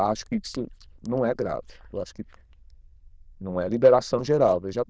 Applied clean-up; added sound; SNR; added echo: neural diffusion model UNIVERSE++.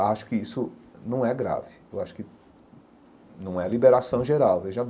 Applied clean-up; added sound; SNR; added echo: none; none; none; none.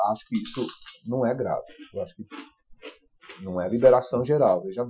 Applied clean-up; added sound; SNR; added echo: classical method Wiener filter.